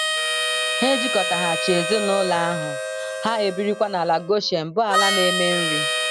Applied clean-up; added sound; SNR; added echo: none; Harmonica; 1 dB; none.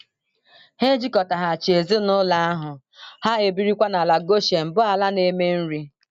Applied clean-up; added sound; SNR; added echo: none; none; none; none.